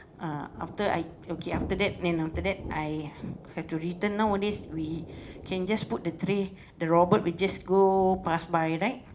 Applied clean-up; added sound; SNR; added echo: none; Thunder / Rain; 14 dB; reverberation time 0.4 s.